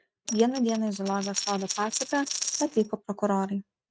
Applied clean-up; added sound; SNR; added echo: neural mask model RNNoise.